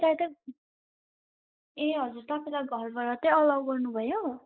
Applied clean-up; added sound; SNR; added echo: neural mask model Resemble Enhance denoiser.